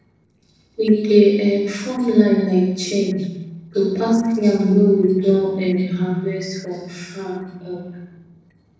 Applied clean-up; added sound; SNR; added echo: neural separator model SepFormer DNS4.